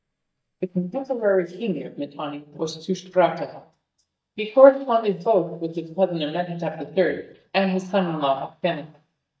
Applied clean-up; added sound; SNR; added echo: neural mask model DeepFilterNet 3.